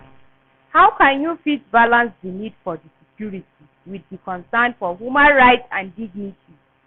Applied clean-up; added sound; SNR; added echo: none; none; none; none.